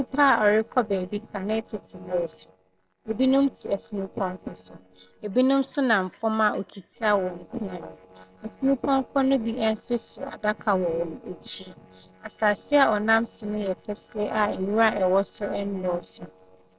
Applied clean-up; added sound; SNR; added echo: neural separator model SepFormer DNS4.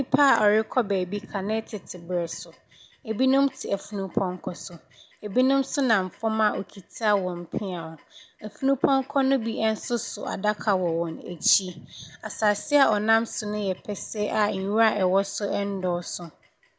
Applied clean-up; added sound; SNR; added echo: none; none; none; none.